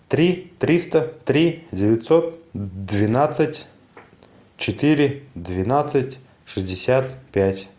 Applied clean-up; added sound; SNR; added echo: none; none; none; none.